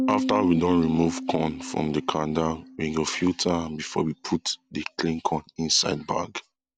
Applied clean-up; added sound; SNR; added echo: none; Piano; 9 dB; none.